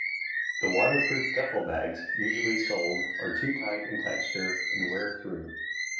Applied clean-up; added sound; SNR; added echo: none; Bird; -1 dB; reverberation time 0.6 s.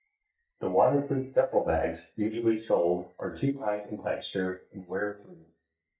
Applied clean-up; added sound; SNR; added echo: neural mask model DeepFilterNet 3.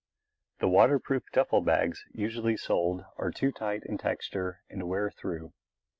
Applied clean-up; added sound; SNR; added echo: none; none; none; none.